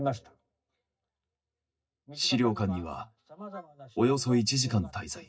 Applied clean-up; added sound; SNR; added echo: neural mask model DeepFilterNet 3.